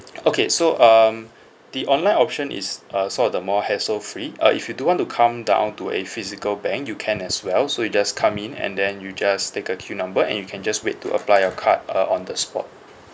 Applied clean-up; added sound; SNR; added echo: none; none; none; none.